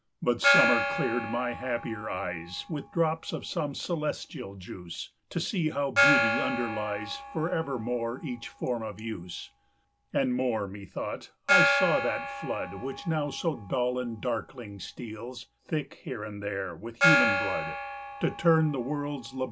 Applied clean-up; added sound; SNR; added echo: none; Gong; 1 dB; none.